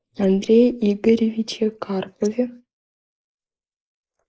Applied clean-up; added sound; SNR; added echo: neural mask model Resemble Enhance denoiser.